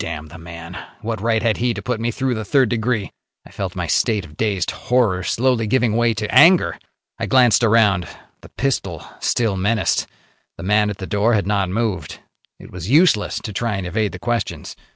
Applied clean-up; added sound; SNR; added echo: none; none; none; none.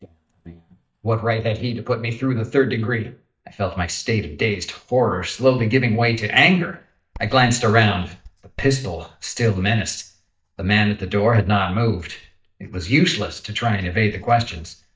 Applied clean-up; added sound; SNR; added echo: neural mask model DeepFilterNet 3.